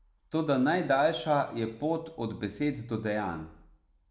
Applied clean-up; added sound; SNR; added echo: none; none; none; none.